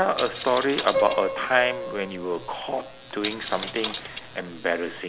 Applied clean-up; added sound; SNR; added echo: none; Piano + Coin (dropping); 7 dB; none.